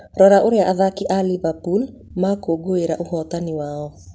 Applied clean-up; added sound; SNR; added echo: none; none; none; none.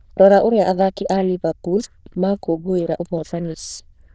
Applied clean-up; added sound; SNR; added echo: neural diffusion model UNIVERSE++.